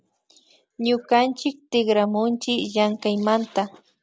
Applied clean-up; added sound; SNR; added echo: none; none; none; none.